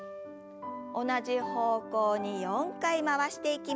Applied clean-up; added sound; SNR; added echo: none; none; none; none.